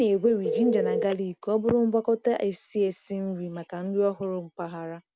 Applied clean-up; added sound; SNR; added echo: none; Telephone; 9 dB; none.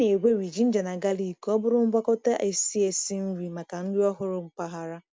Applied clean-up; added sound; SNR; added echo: none; none; none; none.